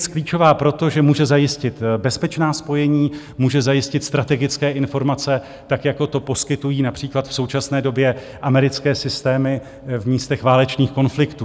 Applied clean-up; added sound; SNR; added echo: none; none; none; none.